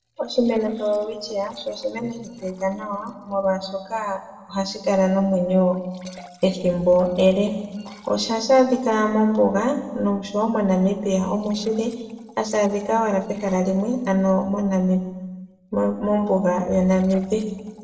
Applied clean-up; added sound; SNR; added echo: neural separator model SepFormer DNS4.